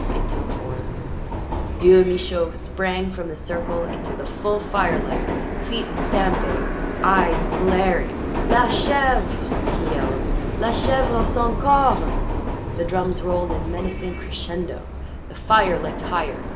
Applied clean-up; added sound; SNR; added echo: none; Subway, metro, underground; 1 dB; reverberation time 2.5 s.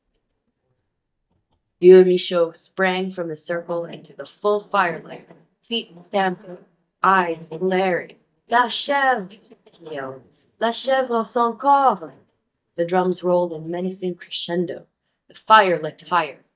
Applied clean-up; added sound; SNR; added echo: neural mask model DeepFilterNet 3.